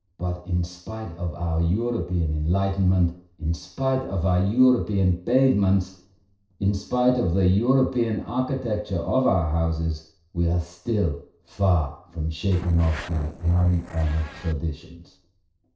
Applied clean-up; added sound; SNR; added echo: neural separator model SepFormer DNS4.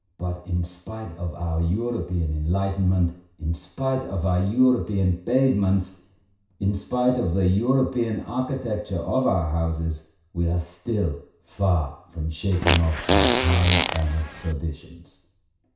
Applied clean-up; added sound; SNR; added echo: none; Fart; -1 dB; reverberation time 0.6 s.